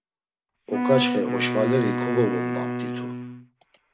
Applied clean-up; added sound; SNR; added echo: none; Wind instrument, woodwind instrument; 0 dB; none.